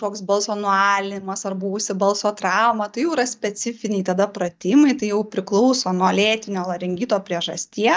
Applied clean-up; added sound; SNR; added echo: neural mask model DeepFilterNet 3.